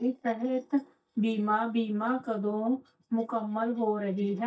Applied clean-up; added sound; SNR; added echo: neural mask model DeepFilterNet 3.